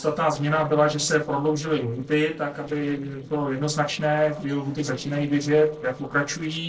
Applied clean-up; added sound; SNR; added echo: neural separator model SepFormer DNS4.